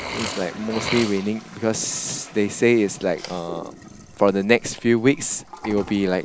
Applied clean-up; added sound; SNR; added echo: none; Toilet flush + Burping, eructation; 13 dB; none.